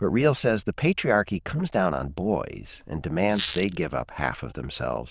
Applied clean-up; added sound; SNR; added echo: neural diffusion model UNIVERSE++.